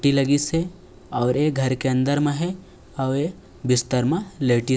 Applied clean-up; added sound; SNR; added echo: none; none; none; none.